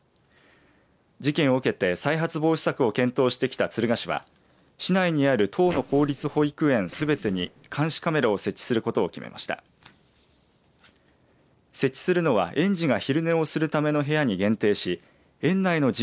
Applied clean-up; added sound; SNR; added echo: neural separator model SepFormer DNS4.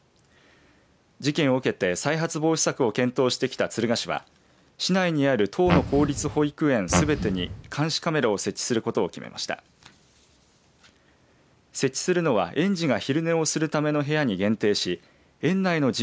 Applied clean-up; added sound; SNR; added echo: none; Fart; 2 dB; none.